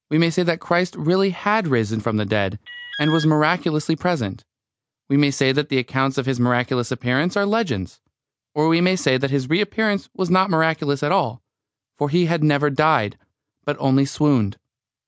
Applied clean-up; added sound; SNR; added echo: none; Alarm; 12 dB; none.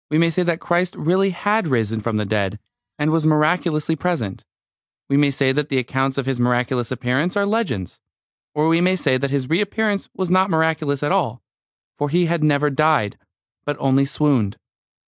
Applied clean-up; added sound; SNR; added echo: neural mask model DeepFilterNet 3.